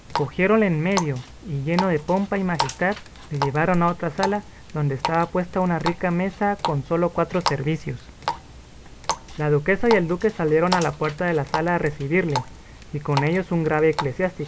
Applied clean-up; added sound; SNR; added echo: none; Water tap, faucet; 9 dB; none.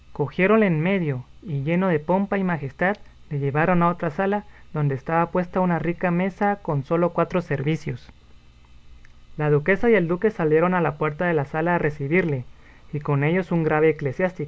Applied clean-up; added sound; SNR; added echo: none; none; none; none.